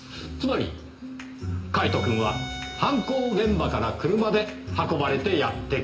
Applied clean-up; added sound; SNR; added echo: none; Bowed string instrument; 15 dB; reverberation time 0.8 s.